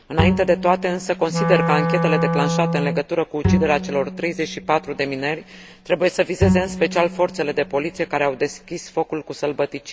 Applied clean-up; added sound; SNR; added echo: none; Bowed string instrument + Wind instrument, woodwind instrument; 2 dB; none.